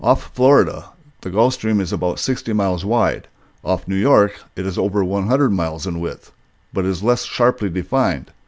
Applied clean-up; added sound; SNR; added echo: none; none; none; none.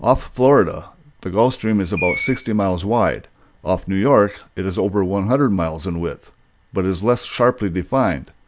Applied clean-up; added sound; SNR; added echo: none; Screech; 14 dB; none.